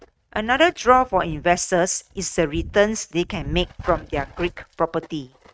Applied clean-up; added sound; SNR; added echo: neural mask model RNNoise.